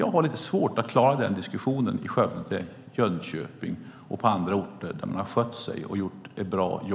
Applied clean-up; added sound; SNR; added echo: none; none; none; none.